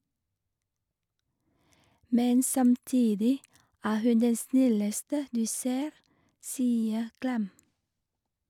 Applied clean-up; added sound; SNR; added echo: none; none; none; none.